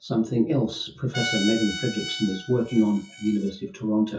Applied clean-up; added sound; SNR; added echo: classical method WPE with log-MMSE.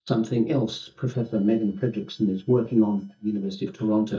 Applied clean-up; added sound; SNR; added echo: neural mask model DeepFilterNet 3.